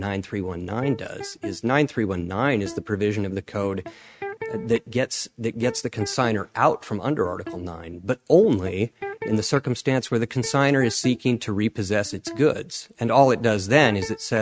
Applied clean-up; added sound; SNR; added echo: neural mask model RNNoise.